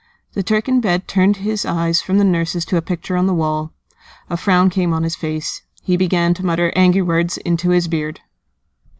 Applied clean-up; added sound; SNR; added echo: none; none; none; none.